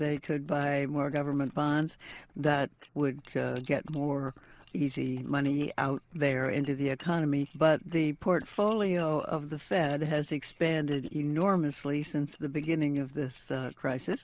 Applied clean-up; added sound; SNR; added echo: neural mask model Resemble Enhance denoiser.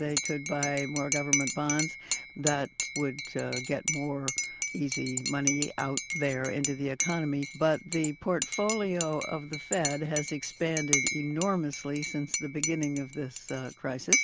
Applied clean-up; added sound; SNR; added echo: none; Cutlery, silverware / Dishes, pots, and pans / Chink, clink; 3 dB; none.